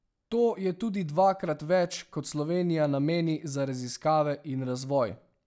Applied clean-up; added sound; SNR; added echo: none; none; none; none.